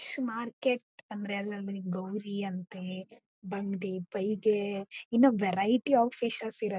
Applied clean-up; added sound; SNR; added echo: none; none; none; none.